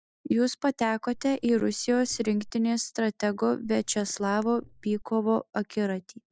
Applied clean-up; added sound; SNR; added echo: neural mask model Resemble Enhance denoiser.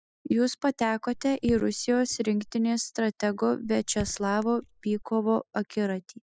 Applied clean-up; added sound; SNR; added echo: classical method spectral subtraction.